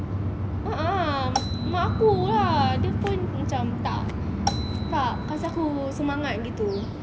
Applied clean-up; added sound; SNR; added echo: none; Marimba, xylophone; 12 dB; none.